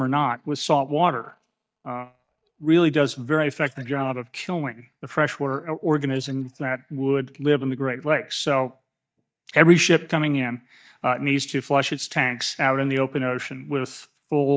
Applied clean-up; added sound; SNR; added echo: neural mask model DeepFilterNet 3.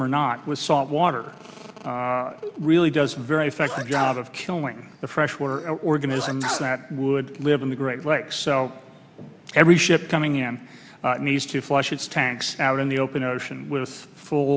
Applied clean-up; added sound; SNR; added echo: none; Sneeze; 12 dB; none.